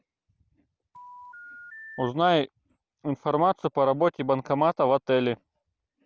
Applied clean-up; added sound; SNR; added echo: none; Telephone; 18 dB; none.